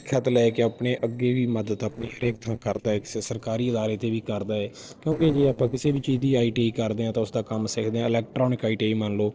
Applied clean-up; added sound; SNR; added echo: neural separator model SepFormer DNS4.